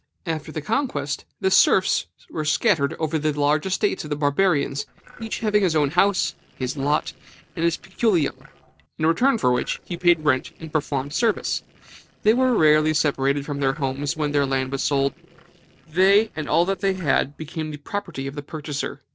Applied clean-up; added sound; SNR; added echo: neural separator model SepFormer DNS4.